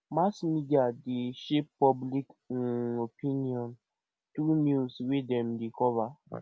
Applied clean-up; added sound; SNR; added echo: none; none; none; none.